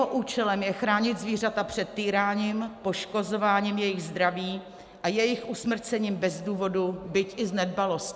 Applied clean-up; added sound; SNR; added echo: none; none; none; none.